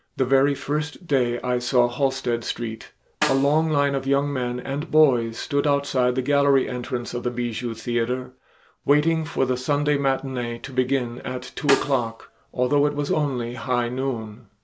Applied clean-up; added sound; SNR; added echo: none; Snare drum; 11 dB; none.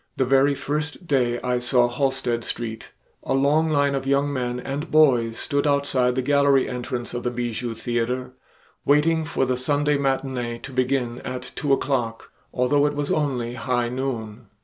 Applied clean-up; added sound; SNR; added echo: none; none; none; none.